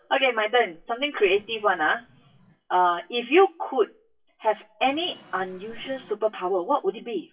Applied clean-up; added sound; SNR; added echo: classical method WPE with log-MMSE.